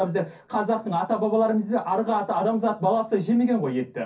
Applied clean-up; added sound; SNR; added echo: none; none; none; reverberation time 0.3 s.